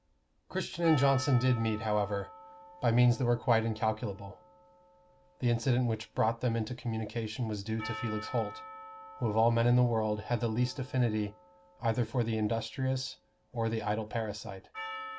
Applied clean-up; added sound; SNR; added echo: none; Percussion; 17 dB; none.